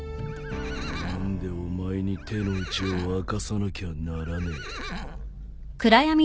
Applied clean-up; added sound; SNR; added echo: none; Livestock, farm animals, working animals; 14 dB; none.